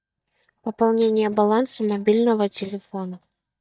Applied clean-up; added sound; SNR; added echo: neural mask model DeepFilterNet 3.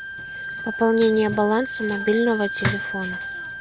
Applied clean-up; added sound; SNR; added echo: none; Wind instrument, woodwind instrument; 8 dB; none.